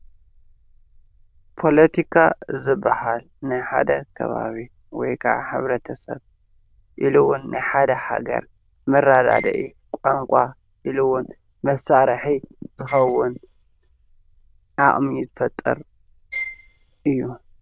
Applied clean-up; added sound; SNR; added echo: neural diffusion model UNIVERSE++.